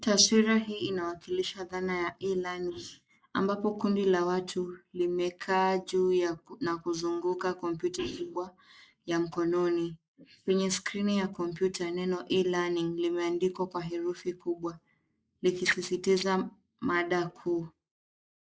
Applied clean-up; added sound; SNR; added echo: neural mask model Resemble Enhance denoiser.